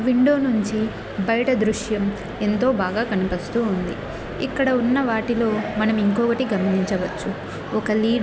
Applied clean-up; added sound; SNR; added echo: none; none; none; none.